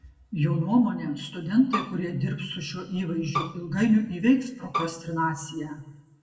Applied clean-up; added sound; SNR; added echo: none; Bowed string instrument; 7 dB; reverberation time 0.8 s.